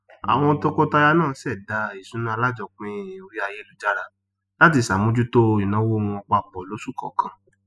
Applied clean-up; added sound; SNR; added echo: classical method spectral subtraction.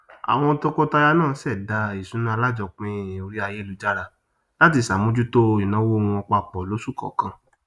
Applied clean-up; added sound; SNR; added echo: neural mask model Resemble Enhance denoiser.